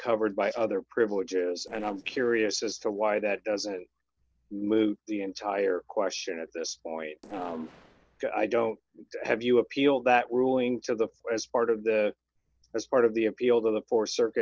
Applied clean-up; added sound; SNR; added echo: neural separator model SepFormer DNS4.